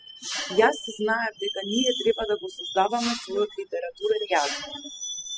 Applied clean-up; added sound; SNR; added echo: classical method spectral subtraction.